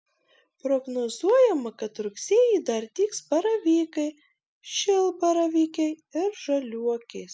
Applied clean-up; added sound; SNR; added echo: none; none; none; none.